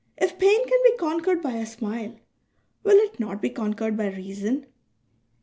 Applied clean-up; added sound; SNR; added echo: none; none; none; none.